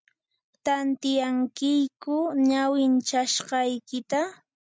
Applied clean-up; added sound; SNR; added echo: none; none; none; none.